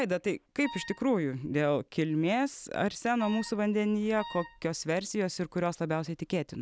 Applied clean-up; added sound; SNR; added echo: none; Wind instrument, woodwind instrument; 16 dB; none.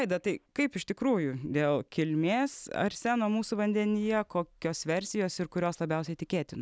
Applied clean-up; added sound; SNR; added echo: none; none; none; none.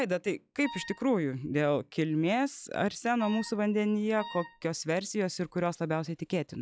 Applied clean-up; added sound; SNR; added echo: classical method log-MMSE.